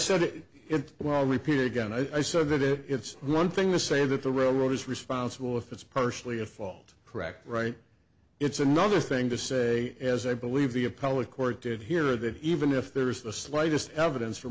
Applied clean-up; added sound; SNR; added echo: none; none; none; none.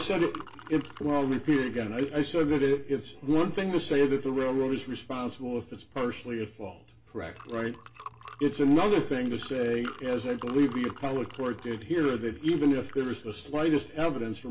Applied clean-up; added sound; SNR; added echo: none; Liquid; 20 dB; reverberation time 0.2 s.